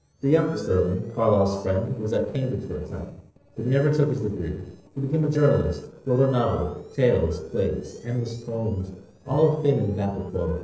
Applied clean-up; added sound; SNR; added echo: neural separator model SepFormer DNS4.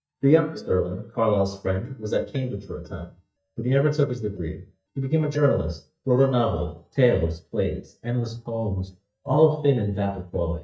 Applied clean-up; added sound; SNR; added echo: neural mask model DeepFilterNet 3.